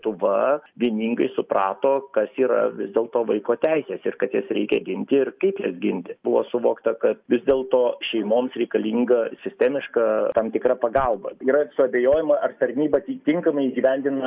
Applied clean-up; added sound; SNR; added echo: none; none; none; none.